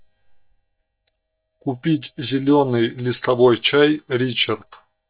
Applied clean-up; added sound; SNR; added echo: neural mask model DeepFilterNet 3.